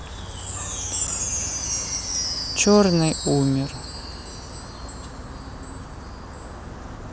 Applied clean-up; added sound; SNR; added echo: none; Wind chime; 6 dB; none.